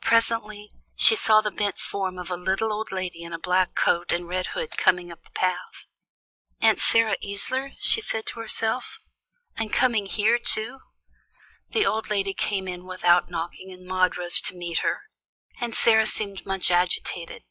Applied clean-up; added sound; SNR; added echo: classical method log-MMSE.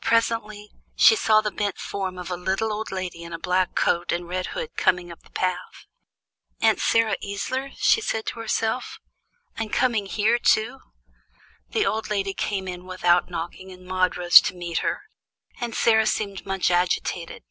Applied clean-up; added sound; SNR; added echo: none; none; none; none.